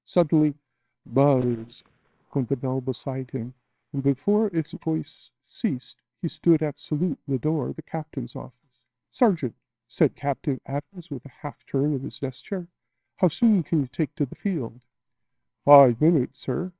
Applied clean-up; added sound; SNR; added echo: neural separator model SepFormer WHAMR!.